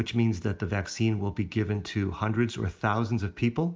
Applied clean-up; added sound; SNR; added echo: none; none; none; none.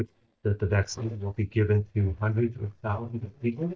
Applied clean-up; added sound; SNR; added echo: neural mask model DeepFilterNet 3.